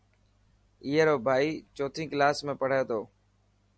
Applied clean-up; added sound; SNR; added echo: none; none; none; none.